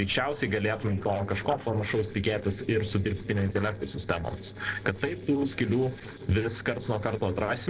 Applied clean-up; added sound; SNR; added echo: neural separator model SepFormer DNS4.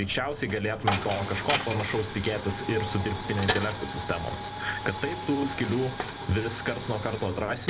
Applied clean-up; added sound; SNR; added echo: none; Coin (dropping); 4 dB; none.